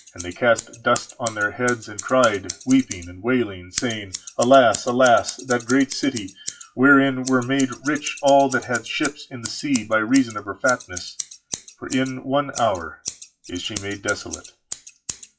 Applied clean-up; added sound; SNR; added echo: classical method WPE with log-MMSE.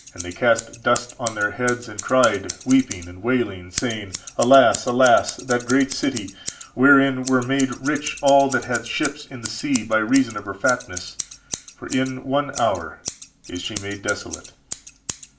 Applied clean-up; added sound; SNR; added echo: none; Scissors; 13 dB; reverberation time 0.3 s.